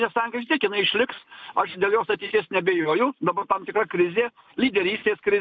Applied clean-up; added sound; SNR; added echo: neural mask model Resemble Enhance denoiser.